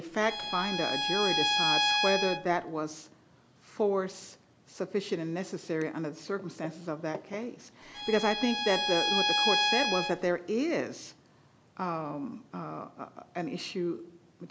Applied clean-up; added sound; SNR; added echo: none; Bowed string instrument; -3 dB; none.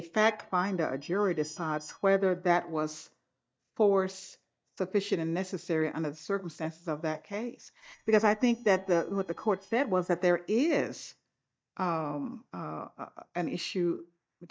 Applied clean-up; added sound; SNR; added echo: neural mask model DeepFilterNet 3.